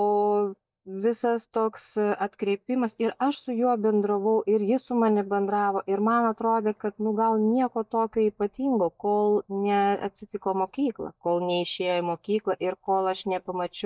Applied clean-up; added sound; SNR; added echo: neural mask model DeepFilterNet 3.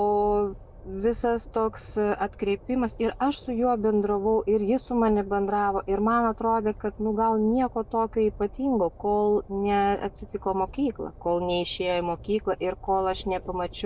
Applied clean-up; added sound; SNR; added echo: none; Train; 18 dB; none.